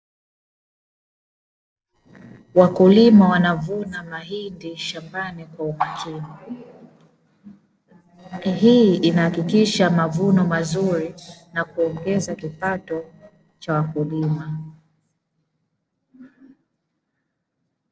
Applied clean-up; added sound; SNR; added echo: neural separator model SepFormer DNS4.